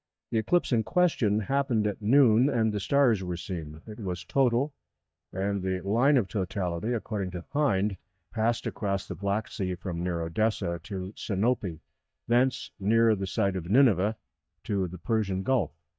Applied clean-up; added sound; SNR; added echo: neural mask model DeepFilterNet 3.